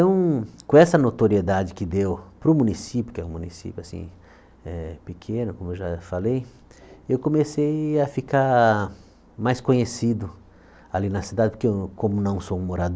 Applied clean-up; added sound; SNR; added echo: none; none; none; none.